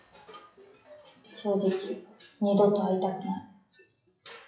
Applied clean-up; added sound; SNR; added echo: classical method WPE with log-MMSE.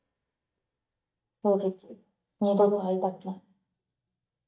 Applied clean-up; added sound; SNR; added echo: neural mask model DeepFilterNet 3.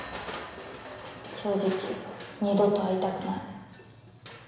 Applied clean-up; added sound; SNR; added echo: none; Crushing; 11 dB; reverberation time 1.0 s.